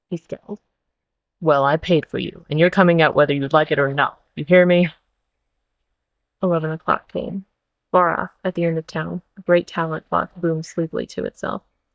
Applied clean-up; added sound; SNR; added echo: neural mask model DeepFilterNet 3.